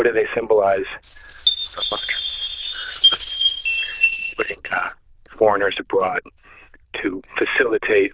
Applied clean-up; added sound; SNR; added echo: neural diffusion model UNIVERSE++.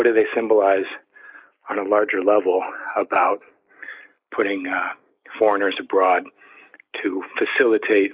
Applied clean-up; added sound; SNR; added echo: neural mask model Resemble Enhance denoiser.